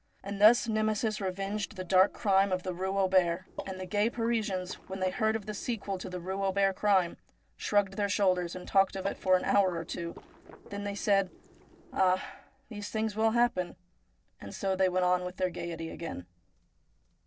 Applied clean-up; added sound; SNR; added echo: neural separator model SepFormer DNS4.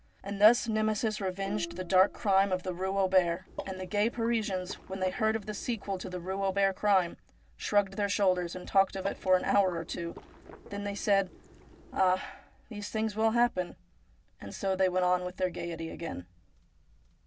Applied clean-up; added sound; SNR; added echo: none; Gong + Water / Liquid; 16 dB; none.